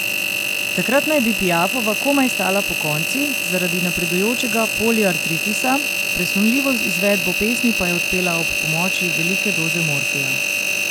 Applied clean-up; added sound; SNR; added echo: none; Engine; -1 dB; none.